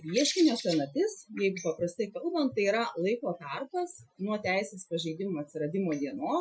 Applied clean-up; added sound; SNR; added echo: classical method Wiener filter.